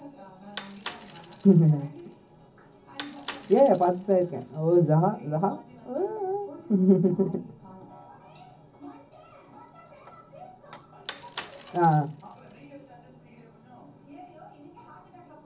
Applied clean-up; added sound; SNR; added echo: none; Bicycle; 18 dB; reverberation time 0.4 s.